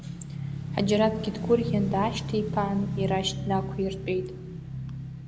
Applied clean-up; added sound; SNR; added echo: none; Motorcycle / Engine; 5 dB; none.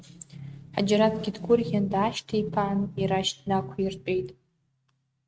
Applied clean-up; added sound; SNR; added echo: neural mask model RNNoise.